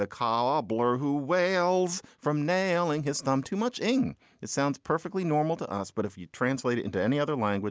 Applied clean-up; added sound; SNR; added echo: none; none; none; none.